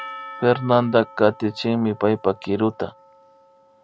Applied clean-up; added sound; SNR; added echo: none; Percussion; 19 dB; none.